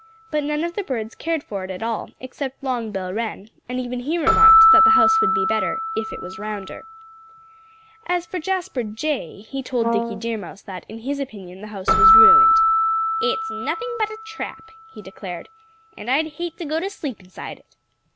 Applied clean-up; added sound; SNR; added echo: none; Brass instrument + Keyboard (musical); -4 dB; none.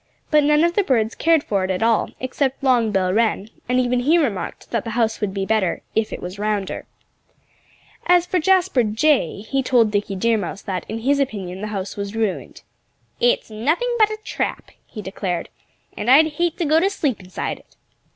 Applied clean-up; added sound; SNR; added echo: none; none; none; none.